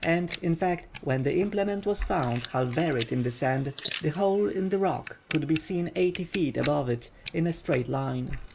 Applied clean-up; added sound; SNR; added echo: neural mask model Resemble Enhance denoiser.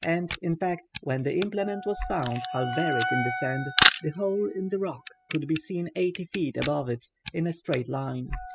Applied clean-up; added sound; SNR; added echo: classical method spectral subtraction.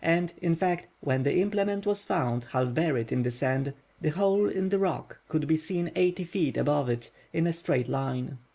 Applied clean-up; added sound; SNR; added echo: none; none; none; none.